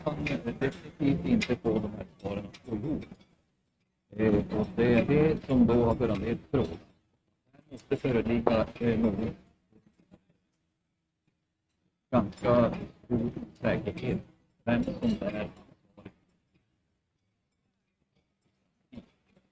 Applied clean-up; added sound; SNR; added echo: neural mask model RNNoise.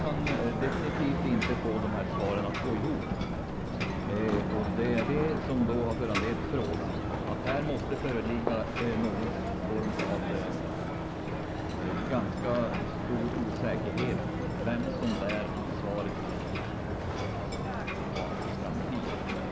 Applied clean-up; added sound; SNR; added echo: none; Ocean; -2 dB; none.